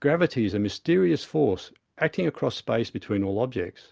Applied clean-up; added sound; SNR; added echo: none; none; none; none.